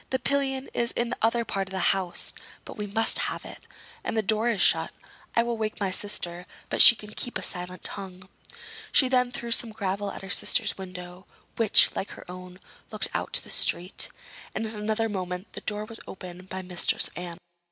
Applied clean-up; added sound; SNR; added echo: none; none; none; none.